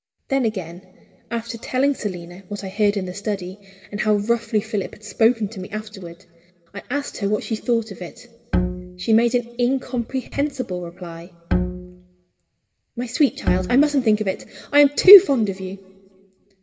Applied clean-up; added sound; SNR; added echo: none; Bowed string instrument; 4 dB; reverberation time 1.0 s.